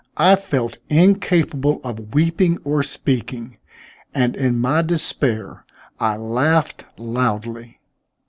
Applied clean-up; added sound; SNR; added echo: none; none; none; none.